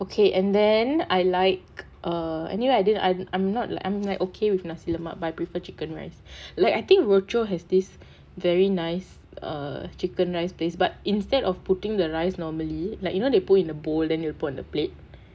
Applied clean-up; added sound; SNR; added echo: none; none; none; none.